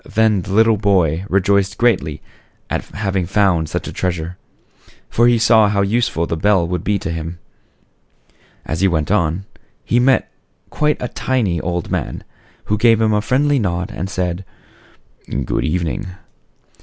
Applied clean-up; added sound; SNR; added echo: none; none; none; none.